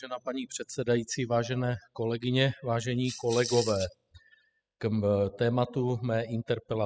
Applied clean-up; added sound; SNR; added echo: classical method spectral subtraction.